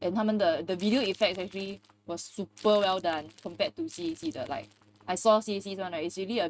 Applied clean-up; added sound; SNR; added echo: neural mask model RNNoise.